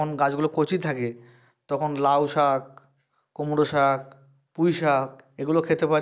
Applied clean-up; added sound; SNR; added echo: none; none; none; none.